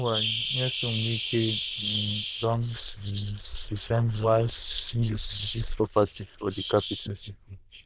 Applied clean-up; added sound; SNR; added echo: neural diffusion model UNIVERSE++.